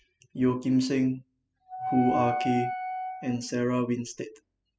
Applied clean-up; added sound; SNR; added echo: classical method spectral subtraction.